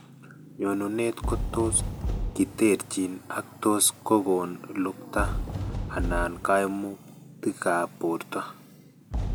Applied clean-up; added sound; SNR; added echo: none; Fireworks; 6 dB; none.